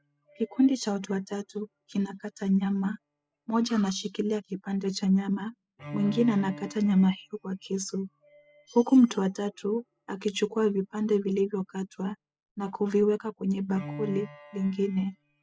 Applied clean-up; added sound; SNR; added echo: classical method spectral subtraction.